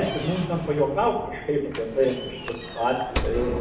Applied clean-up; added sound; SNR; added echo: none; Knock / Slam; 8 dB; reverberation time 0.8 s.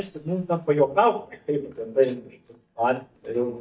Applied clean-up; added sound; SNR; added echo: neural mask model DeepFilterNet 3.